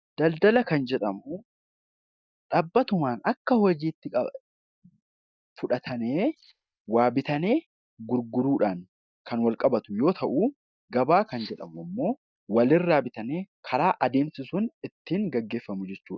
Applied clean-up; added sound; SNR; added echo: neural mask model DeepFilterNet 3.